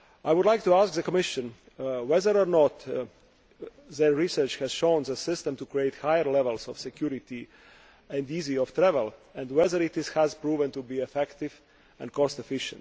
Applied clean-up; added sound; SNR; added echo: none; none; none; none.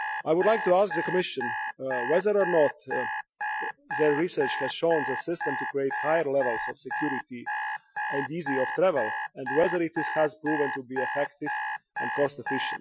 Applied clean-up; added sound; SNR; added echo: classical method Wiener filter.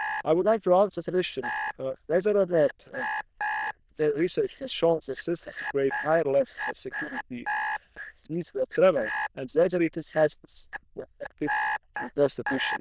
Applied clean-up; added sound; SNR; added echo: neural diffusion model UNIVERSE++.